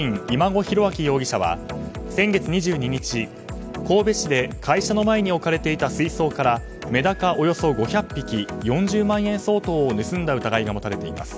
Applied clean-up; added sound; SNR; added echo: none; none; none; none.